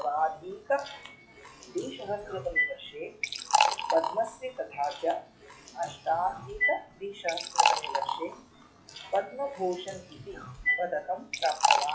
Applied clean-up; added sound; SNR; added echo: classical method WPE with log-MMSE.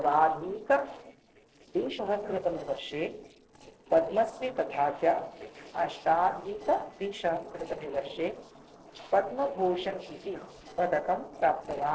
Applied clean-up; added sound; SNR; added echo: neural separator model SepFormer DNS4.